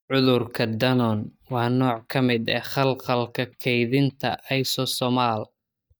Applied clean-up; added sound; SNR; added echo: neural mask model DeepFilterNet 3.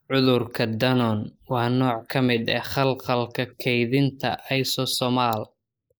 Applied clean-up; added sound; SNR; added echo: neural mask model Resemble Enhance denoiser.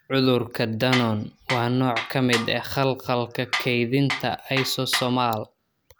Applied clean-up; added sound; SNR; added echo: none; Tools; 7 dB; none.